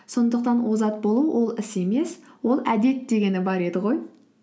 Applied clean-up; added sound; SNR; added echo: none; none; none; none.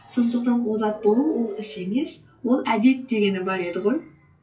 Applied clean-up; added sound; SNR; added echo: classical method WPE with log-MMSE.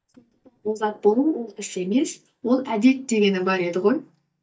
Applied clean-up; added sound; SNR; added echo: neural mask model DeepFilterNet 3.